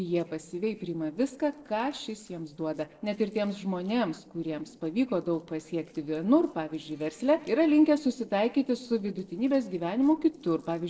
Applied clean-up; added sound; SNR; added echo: neural separator model SepFormer DNS4.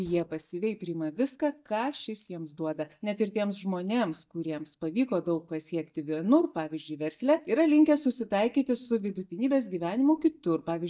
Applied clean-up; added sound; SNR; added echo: neural mask model DeepFilterNet 3.